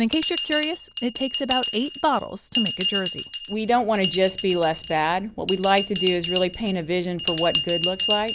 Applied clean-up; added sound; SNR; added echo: none; Bell; 6 dB; none.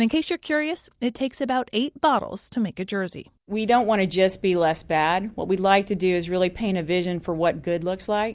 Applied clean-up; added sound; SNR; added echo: none; none; none; none.